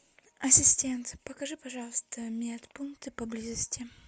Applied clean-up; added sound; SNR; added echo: none; none; none; none.